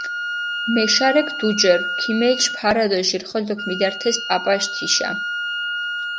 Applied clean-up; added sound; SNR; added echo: none; Wind instrument, woodwind instrument; 6 dB; none.